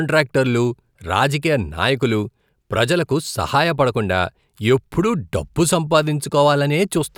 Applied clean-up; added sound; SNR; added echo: none; none; none; none.